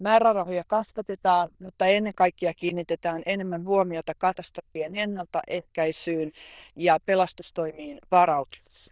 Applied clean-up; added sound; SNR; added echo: neural diffusion model UNIVERSE++.